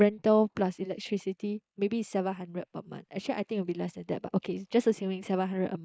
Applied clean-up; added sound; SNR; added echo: neural mask model Resemble Enhance denoiser.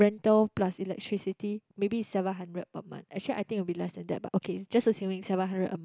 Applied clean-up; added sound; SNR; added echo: none; none; none; none.